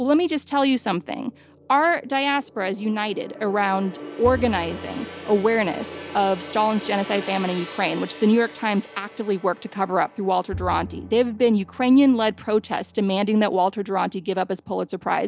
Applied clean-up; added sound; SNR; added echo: none; Gong + Bowed string instrument; 16 dB; none.